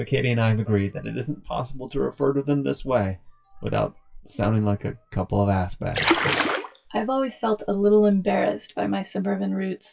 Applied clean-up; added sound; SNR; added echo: classical method WPE with log-MMSE.